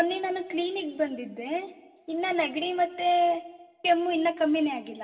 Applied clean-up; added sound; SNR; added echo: none; none; none; reverberation time 0.9 s.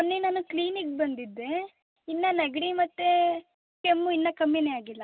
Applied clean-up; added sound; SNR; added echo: none; none; none; none.